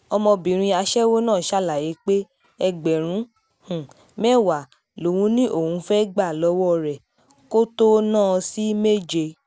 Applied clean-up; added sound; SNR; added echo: none; none; none; none.